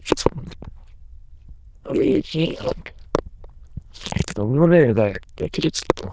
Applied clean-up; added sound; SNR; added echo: neural diffusion model UNIVERSE++.